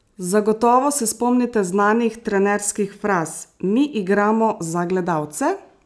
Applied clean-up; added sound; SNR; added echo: none; none; none; none.